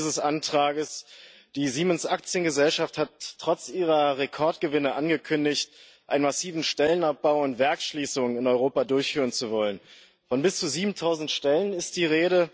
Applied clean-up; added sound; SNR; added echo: none; none; none; none.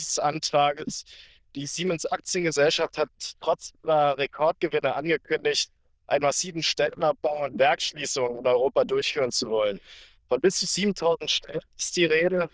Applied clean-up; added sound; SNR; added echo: neural diffusion model UNIVERSE++.